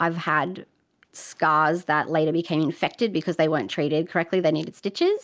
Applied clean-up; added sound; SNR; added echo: none; none; none; none.